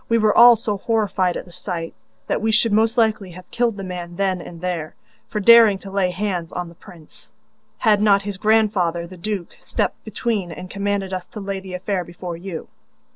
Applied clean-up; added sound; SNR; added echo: none; none; none; none.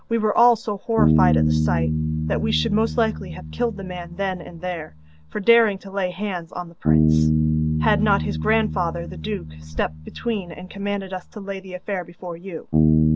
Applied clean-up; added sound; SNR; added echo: none; Bass guitar; 0 dB; none.